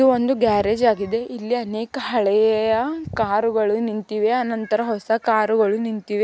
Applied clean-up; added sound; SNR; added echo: none; none; none; none.